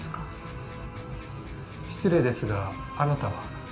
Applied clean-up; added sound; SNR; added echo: none; Electric guitar; 14 dB; reverberation time 0.3 s.